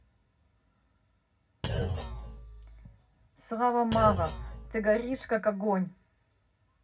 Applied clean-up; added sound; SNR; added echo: none; Thump, thud; 5 dB; reverberation time 0.4 s.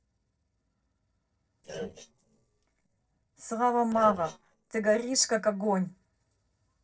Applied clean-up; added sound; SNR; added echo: neural separator model SepFormer DNS4.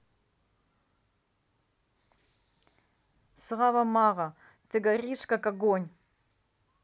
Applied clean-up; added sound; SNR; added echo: none; none; none; none.